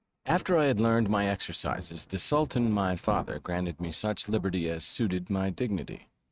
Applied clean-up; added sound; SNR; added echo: neural mask model RNNoise.